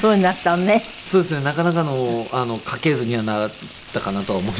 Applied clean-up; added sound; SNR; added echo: none; Frying (food); 19 dB; none.